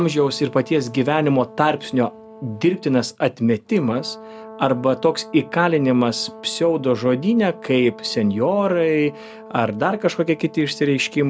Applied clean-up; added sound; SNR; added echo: none; Brass instrument; 19 dB; none.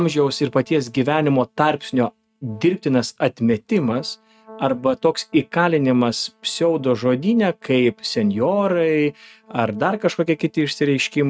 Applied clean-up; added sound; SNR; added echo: neural mask model RNNoise.